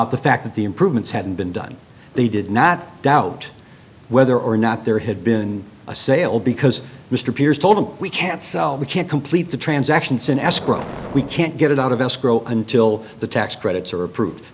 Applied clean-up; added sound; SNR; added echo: none; Boom; 14 dB; none.